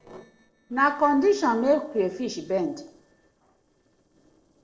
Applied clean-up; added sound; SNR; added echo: neural separator model SepFormer DNS4.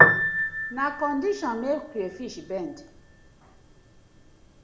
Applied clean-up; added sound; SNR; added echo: none; Piano; -4 dB; none.